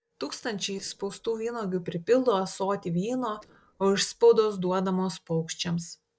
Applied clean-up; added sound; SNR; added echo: neural separator model SepFormer DNS4.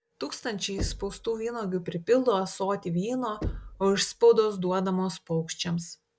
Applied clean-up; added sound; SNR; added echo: none; Knock; 13 dB; none.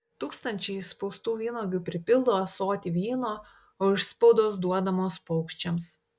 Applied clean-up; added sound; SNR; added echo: none; none; none; none.